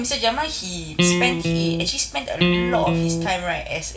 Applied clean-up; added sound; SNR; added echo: none; Electric guitar; -5 dB; reverberation time 0.4 s.